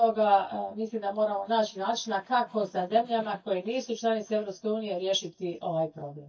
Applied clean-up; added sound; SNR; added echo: neural mask model DeepFilterNet 3.